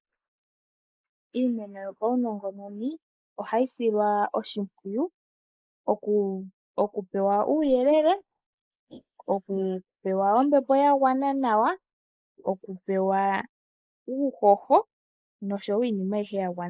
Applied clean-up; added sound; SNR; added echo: neural mask model Resemble Enhance denoiser.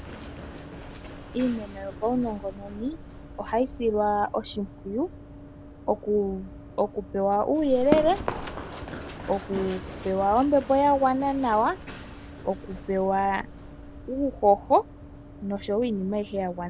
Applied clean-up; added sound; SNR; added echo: none; Run; 12 dB; none.